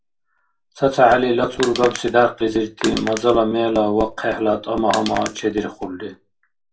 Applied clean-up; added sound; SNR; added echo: none; Crushing; 10 dB; reverberation time 0.2 s.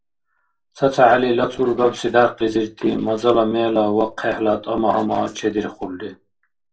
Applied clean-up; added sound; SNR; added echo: neural separator model SepFormer DNS4.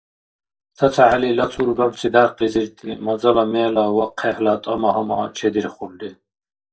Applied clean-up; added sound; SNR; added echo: neural mask model DeepFilterNet 3.